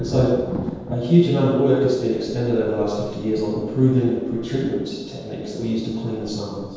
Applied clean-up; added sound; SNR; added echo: none; Thunder; 14 dB; reverberation time 1.2 s.